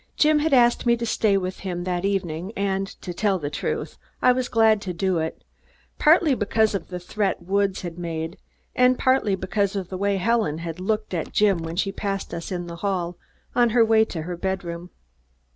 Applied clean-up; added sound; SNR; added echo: none; Door; 17 dB; none.